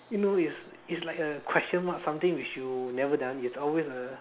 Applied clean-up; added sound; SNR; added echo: none; none; none; none.